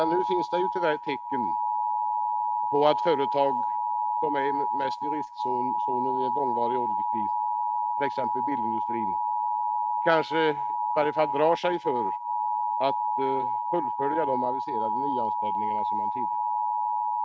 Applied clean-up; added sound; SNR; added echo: neural mask model RNNoise.